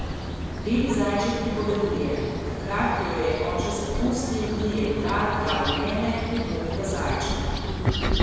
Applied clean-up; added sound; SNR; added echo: none; Bird vocalization, bird call, bird song; 2 dB; reverberation time 1.9 s.